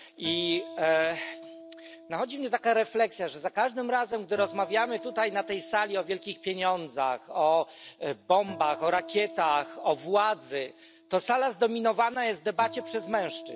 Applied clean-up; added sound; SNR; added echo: none; Acoustic guitar; 17 dB; none.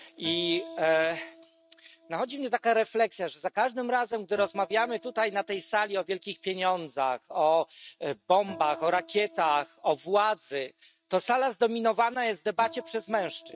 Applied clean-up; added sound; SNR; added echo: neural mask model RNNoise.